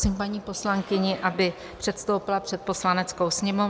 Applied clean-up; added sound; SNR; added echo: none; none; none; none.